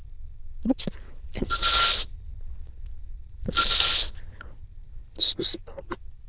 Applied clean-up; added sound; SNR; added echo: neural diffusion model UNIVERSE++.